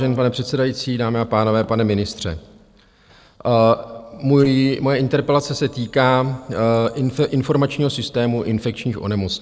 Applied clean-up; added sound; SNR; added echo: neural separator model SepFormer DNS4.